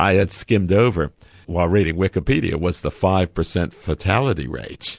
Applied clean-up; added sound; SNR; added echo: none; none; none; none.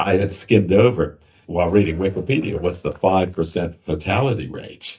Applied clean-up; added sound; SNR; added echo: neural mask model DeepFilterNet 3.